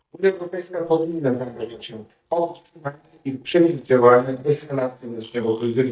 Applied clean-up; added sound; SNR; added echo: neural mask model DeepFilterNet 3.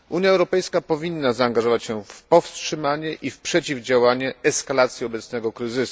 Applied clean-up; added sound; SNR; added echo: none; none; none; none.